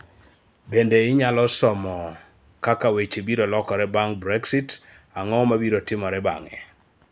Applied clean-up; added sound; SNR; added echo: none; none; none; none.